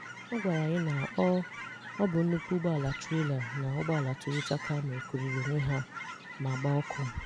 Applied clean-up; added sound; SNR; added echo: none; Chirp, tweet / Fowl; 10 dB; none.